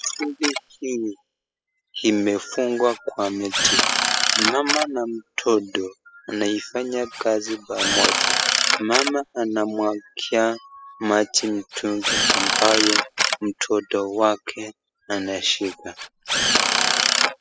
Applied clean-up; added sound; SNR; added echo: classical method spectral subtraction.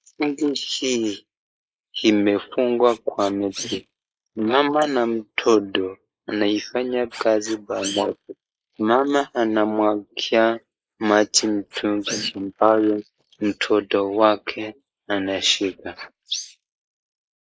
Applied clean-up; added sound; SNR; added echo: neural mask model Resemble Enhance denoiser.